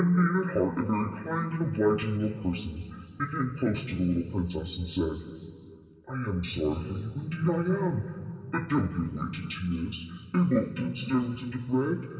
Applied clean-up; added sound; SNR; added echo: none; none; none; reverberation time 2.2 s.